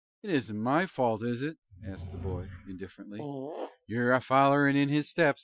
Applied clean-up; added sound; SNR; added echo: classical method Wiener filter.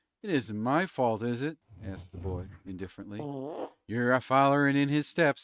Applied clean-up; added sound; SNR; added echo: neural mask model RNNoise.